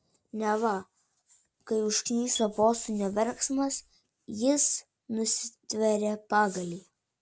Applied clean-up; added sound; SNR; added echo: none; Marimba, xylophone; 17 dB; none.